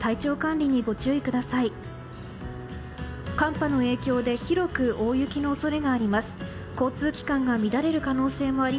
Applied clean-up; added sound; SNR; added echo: none; none; none; reverberation time 0.7 s.